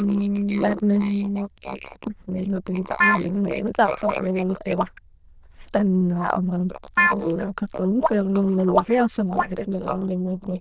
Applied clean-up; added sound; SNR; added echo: neural diffusion model UNIVERSE++.